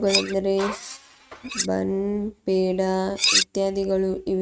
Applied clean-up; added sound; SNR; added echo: neural mask model RNNoise.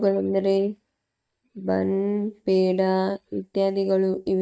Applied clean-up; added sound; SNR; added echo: neural mask model DeepFilterNet 3.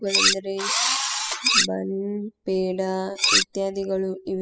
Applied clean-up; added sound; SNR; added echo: classical method spectral subtraction.